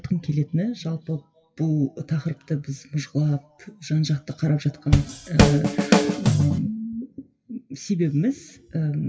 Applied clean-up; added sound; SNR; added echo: classical method WPE with log-MMSE.